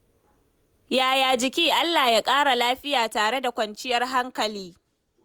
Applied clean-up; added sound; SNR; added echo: none; none; none; none.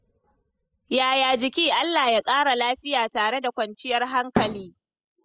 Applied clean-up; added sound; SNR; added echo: classical method spectral subtraction.